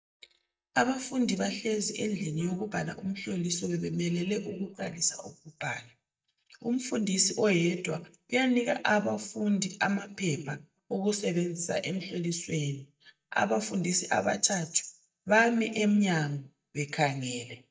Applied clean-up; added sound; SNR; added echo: neural mask model DeepFilterNet 3.